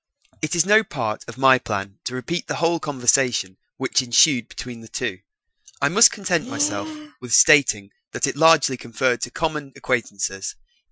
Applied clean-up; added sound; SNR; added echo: classical method Wiener filter.